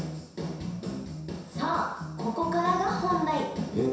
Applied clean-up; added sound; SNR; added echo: none; none; none; reverberation time 0.7 s.